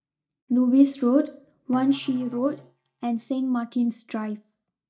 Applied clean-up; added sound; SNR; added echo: neural mask model DeepFilterNet 3.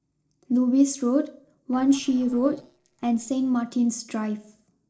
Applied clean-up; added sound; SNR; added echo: neural separator model SepFormer DNS4.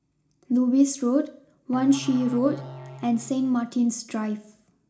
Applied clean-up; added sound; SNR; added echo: none; Musical instrument; 16 dB; reverberation time 0.4 s.